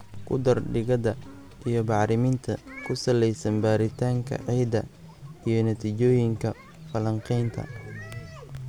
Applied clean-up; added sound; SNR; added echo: none; none; none; none.